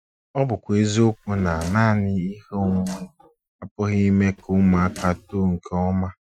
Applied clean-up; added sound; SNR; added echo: classical method Wiener filter.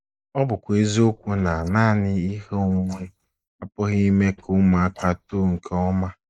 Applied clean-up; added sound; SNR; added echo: neural mask model Resemble Enhance denoiser.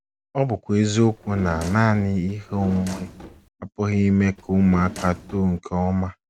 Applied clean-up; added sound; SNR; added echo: none; Drawer open or close; 16 dB; none.